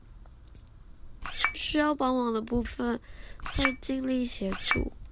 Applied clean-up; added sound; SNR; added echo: none; Chink, clink; 3 dB; none.